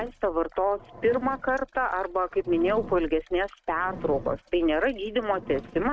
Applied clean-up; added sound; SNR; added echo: neural mask model RNNoise.